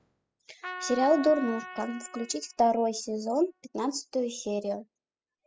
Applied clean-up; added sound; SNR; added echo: classical method spectral subtraction.